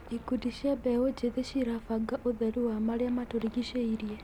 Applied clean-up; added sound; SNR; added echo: none; Fixed-wing aircraft, airplane; 17 dB; none.